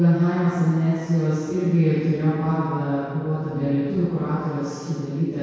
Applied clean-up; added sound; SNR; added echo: none; none; none; reverberation time 2.0 s.